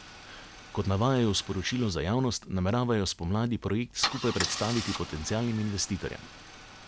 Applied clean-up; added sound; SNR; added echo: none; Idling / Engine starting / Car; 10 dB; none.